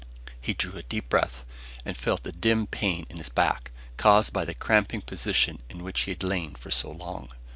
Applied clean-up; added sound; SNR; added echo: none; none; none; none.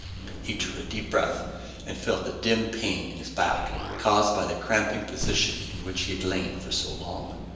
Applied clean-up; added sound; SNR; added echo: none; Explosion; 10 dB; reverberation time 1.0 s.